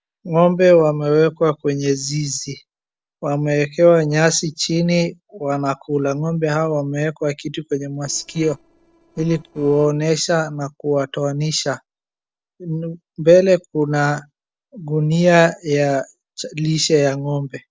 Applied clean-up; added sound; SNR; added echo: neural separator model SepFormer DNS4.